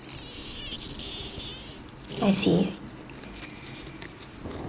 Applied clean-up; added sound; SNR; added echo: none; Sink (filling or washing); 10 dB; none.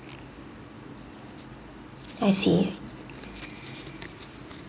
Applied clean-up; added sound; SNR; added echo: none; none; none; none.